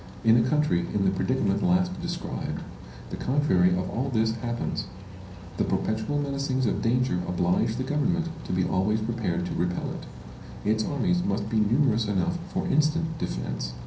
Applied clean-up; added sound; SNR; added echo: none; Rain; 16 dB; reverberation time 0.6 s.